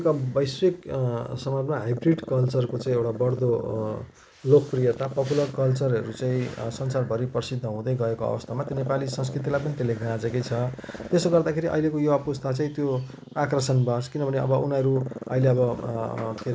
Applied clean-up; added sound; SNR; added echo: none; Growling; 16 dB; none.